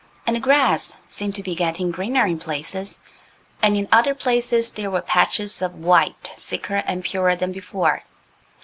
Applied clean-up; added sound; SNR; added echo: none; none; none; none.